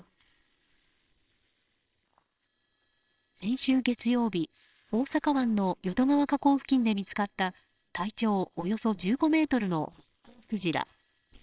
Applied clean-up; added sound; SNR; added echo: neural separator model SepFormer WHAMR!.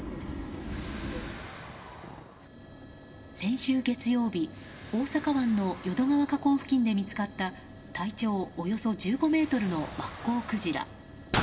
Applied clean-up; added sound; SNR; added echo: none; Explosion; 13 dB; reverberation time 1.5 s.